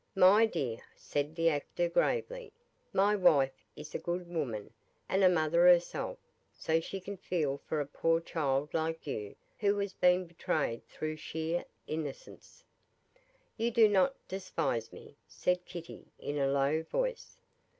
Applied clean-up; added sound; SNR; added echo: none; none; none; none.